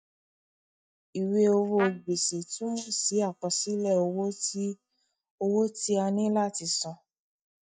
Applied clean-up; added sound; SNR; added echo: neural mask model DeepFilterNet 3.